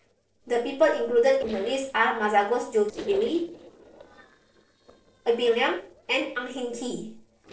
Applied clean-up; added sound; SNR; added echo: neural separator model SepFormer DNS4.